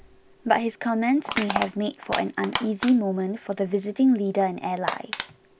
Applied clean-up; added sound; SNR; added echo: none; Crushing; 10 dB; none.